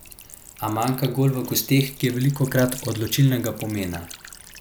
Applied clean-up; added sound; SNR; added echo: none; Trickle, dribble / Sink (filling or washing); 18 dB; none.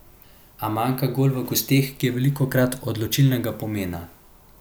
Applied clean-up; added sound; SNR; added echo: none; none; none; none.